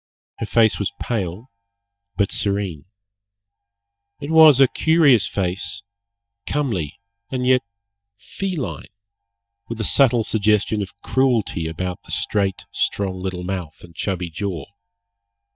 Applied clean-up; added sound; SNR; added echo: neural mask model DeepFilterNet 3.